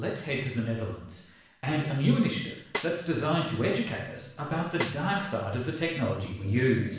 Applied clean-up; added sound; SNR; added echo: none; Snare drum; 11 dB; reverberation time 0.7 s.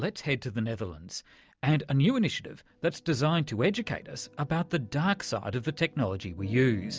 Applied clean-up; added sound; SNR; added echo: none; none; none; none.